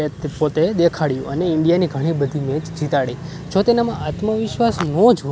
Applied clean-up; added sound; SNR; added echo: none; none; none; none.